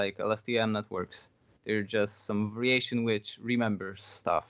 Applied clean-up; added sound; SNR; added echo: none; none; none; none.